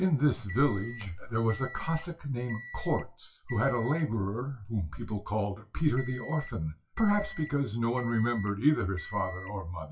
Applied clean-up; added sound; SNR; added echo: classical method WPE with log-MMSE.